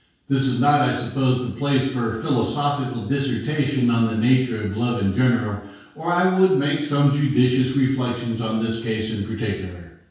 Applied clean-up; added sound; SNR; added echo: none; none; none; reverberation time 0.6 s.